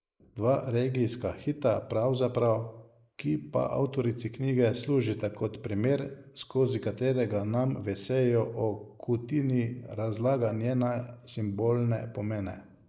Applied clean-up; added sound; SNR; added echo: neural mask model Resemble Enhance denoiser.